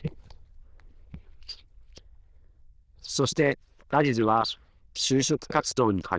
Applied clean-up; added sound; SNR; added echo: neural diffusion model UNIVERSE++.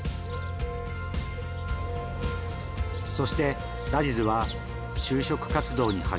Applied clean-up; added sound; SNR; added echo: none; Bird; 13 dB; none.